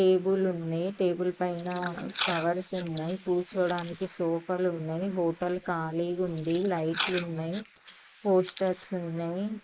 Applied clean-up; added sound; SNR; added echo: neural mask model Resemble Enhance denoiser.